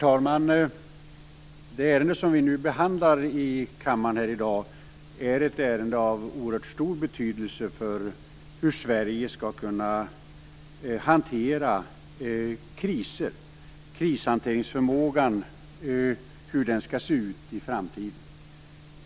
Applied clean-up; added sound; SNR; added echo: none; none; none; none.